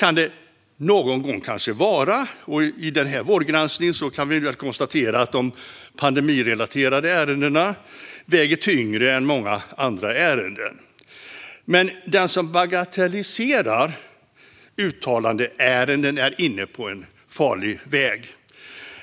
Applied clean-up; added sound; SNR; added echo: none; none; none; none.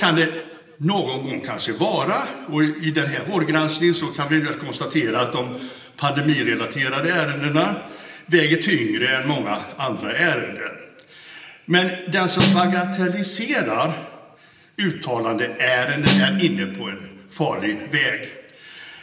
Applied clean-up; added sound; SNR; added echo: none; Snare drum; 1 dB; reverberation time 1.2 s.